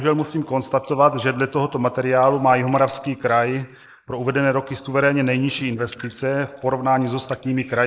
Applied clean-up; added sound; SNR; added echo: neural mask model Resemble Enhance denoiser.